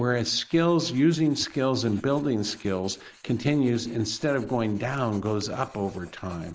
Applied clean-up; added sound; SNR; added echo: neural mask model Resemble Enhance denoiser.